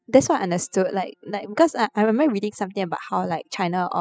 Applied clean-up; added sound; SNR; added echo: classical method spectral subtraction.